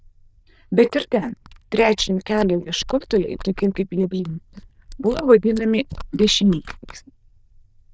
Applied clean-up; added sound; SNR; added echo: neural diffusion model UNIVERSE++.